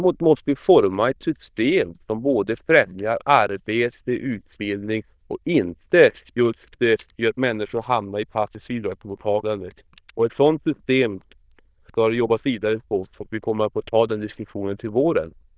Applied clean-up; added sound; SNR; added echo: neural diffusion model UNIVERSE++.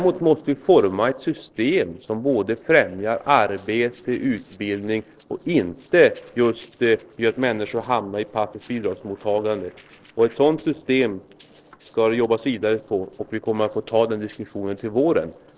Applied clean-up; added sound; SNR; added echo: neural separator model SepFormer DNS4.